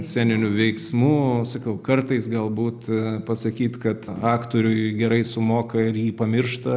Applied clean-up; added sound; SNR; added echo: none; none; none; none.